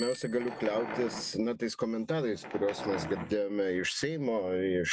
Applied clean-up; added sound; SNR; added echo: none; Bicycle bell + Wild animals; 12 dB; none.